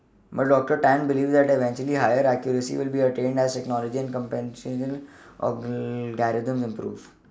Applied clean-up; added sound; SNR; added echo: none; none; none; none.